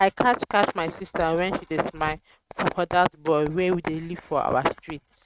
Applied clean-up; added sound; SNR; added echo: neural mask model RNNoise.